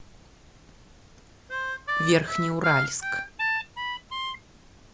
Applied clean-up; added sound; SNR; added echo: none; Harmonica; -1 dB; none.